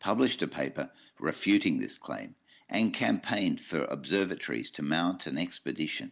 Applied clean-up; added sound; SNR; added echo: none; none; none; none.